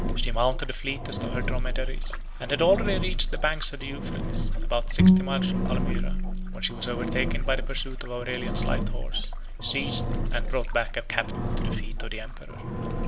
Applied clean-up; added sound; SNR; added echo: none; Bowed string instrument + Engine; -4 dB; none.